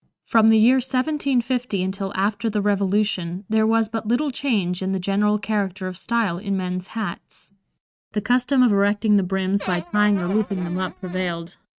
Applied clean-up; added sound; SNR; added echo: neural mask model RNNoise.